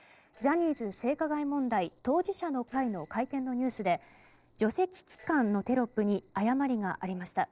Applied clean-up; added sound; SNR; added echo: neural separator model SepFormer DNS4.